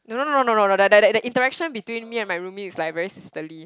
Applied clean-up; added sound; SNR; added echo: none; none; none; none.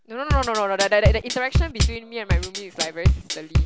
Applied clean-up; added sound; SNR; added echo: none; Bass drum / Drum kit; -3 dB; none.